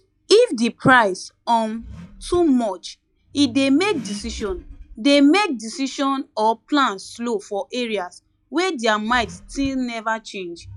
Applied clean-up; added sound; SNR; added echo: classical method log-MMSE.